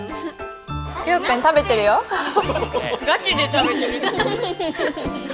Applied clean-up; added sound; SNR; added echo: none; none; none; none.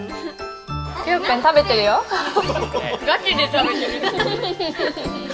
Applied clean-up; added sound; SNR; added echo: none; none; none; reverberation time 1.9 s.